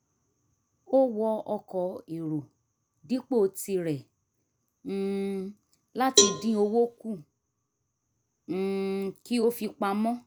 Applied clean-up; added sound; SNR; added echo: none; Cowbell; 0 dB; none.